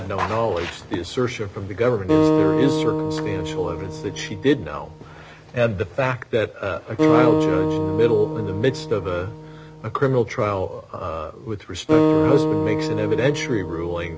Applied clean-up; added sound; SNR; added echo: none; Acoustic guitar; 0 dB; none.